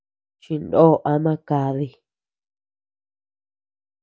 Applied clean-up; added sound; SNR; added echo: none; none; none; none.